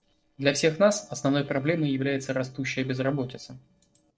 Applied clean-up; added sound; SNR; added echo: neural separator model SepFormer DNS4.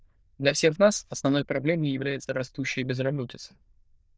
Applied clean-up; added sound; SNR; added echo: neural diffusion model UNIVERSE++.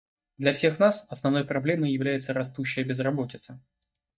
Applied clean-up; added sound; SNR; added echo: neural mask model DeepFilterNet 3.